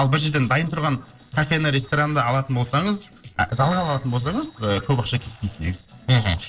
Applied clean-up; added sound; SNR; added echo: neural separator model SepFormer DNS4.